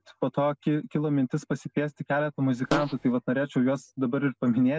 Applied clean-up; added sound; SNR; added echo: none; Fart; 6 dB; none.